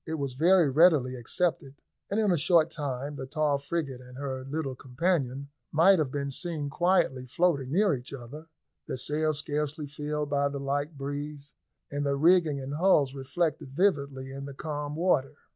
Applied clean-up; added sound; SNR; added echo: none; none; none; none.